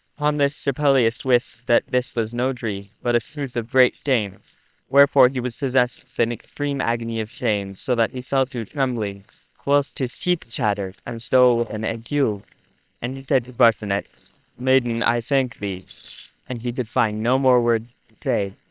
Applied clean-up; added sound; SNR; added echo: neural separator model SepFormer WHAM!.